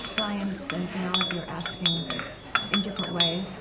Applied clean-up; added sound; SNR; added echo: none; Chink, clink; -2 dB; reverberation time 1.1 s.